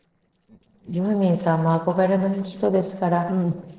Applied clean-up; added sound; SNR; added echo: neural separator model SepFormer DNS4.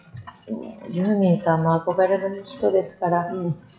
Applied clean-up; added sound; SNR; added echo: classical method WPE with log-MMSE.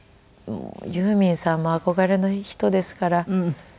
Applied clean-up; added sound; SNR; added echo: none; none; none; none.